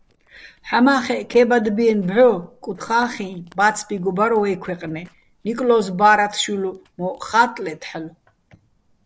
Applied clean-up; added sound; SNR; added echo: neural separator model SepFormer DNS4.